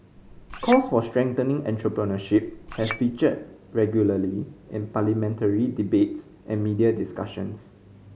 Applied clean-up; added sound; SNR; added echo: none; Chink, clink; 12 dB; none.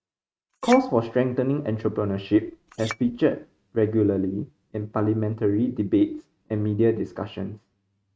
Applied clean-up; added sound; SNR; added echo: neural mask model RNNoise.